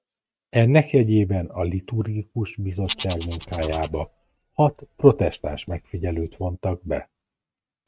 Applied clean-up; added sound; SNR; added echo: neural mask model RNNoise.